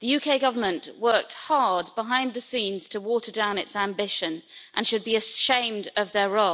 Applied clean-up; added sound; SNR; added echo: none; none; none; none.